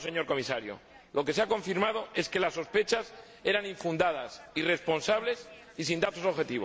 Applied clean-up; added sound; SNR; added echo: none; none; none; none.